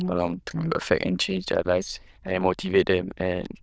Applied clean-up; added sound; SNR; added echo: neural diffusion model UNIVERSE++.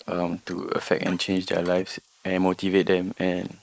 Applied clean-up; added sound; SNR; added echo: neural mask model Resemble Enhance denoiser.